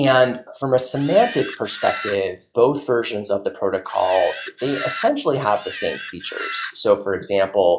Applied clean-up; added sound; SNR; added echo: classical method log-MMSE.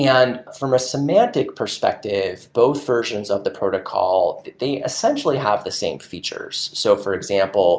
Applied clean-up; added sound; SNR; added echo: none; none; none; none.